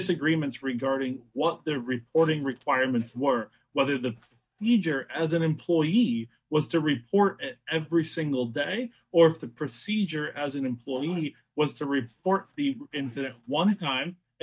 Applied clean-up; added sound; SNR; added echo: neural mask model DeepFilterNet 3.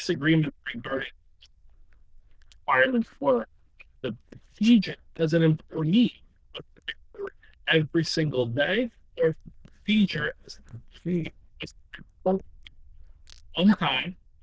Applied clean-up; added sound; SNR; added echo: neural diffusion model UNIVERSE++.